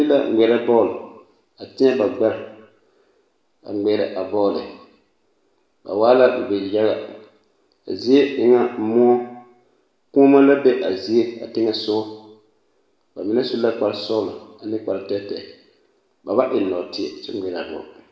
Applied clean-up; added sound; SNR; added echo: none; none; none; reverberation time 0.9 s.